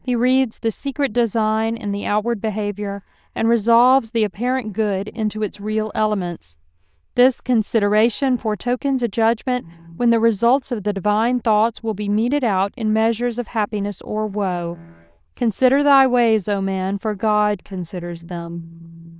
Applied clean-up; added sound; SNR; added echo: neural diffusion model UNIVERSE++.